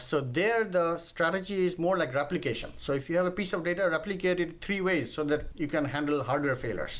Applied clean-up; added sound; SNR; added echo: none; none; none; none.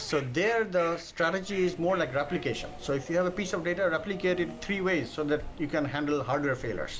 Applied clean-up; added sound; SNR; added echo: none; Subway, metro, underground + Fowl; 16 dB; none.